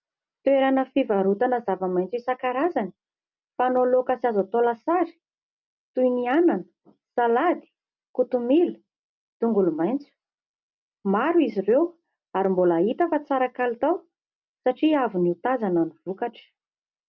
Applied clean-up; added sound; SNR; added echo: none; none; none; none.